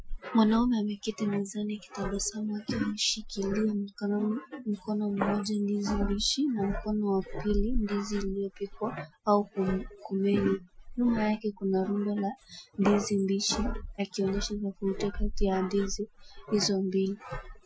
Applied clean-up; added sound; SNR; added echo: classical method Wiener filter.